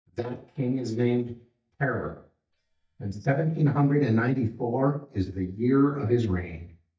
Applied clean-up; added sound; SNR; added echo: neural mask model DeepFilterNet 3.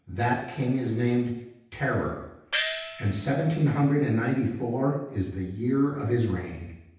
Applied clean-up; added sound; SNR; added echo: none; Gong; 6 dB; reverberation time 0.9 s.